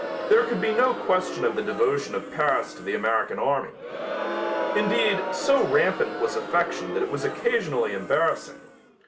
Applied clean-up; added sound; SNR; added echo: none; Crowd; 7 dB; none.